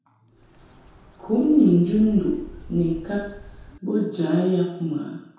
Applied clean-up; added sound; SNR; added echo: none; Bird; 19 dB; reverberation time 0.8 s.